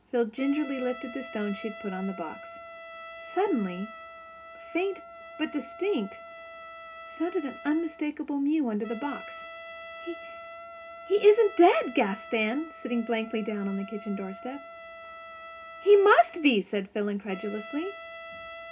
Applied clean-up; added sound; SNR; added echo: none; Trumpet; 15 dB; reverberation time 0.3 s.